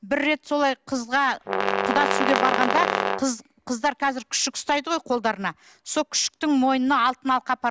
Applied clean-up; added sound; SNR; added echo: none; Brass instrument; 0 dB; none.